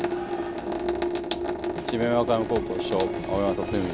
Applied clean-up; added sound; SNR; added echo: none; Sink (filling or washing) / Water tap, faucet; 1 dB; none.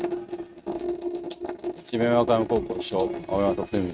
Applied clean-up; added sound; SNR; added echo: neural mask model RNNoise.